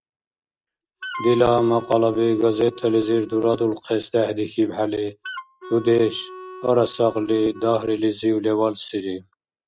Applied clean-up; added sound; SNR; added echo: neural mask model RNNoise.